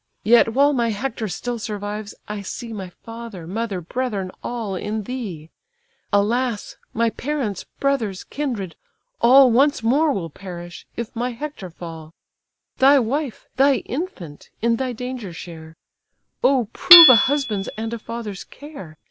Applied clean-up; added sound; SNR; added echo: none; Hammer / Chink, clink; -1 dB; none.